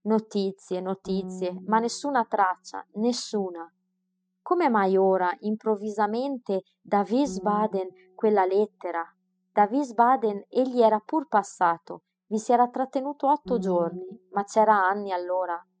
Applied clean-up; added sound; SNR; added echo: classical method spectral subtraction.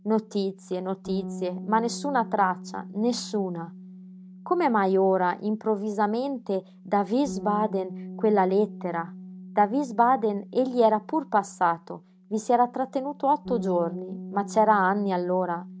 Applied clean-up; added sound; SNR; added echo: none; Bass guitar; 14 dB; none.